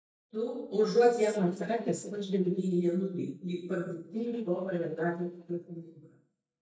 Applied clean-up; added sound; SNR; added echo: neural mask model DeepFilterNet 3.